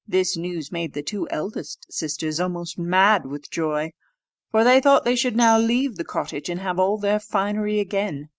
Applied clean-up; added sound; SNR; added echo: neural mask model RNNoise.